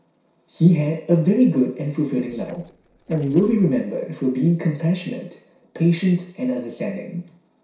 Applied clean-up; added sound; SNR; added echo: neural separator model SepFormer DNS4.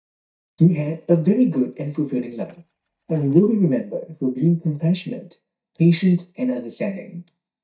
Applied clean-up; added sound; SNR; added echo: neural mask model DeepFilterNet 3.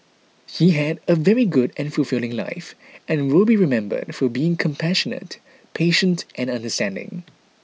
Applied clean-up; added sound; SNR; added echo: none; none; none; none.